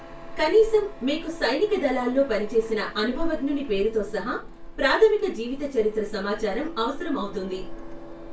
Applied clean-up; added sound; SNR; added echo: none; Printer; 20 dB; reverberation time 0.2 s.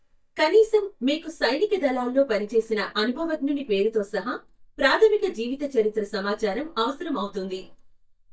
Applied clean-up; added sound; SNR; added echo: neural mask model DeepFilterNet 3.